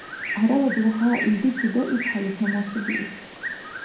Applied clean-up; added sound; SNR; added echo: none; Bird; 8 dB; reverberation time 0.6 s.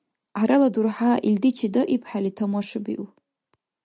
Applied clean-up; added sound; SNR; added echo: none; none; none; none.